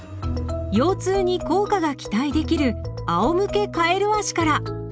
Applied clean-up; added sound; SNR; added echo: none; none; none; none.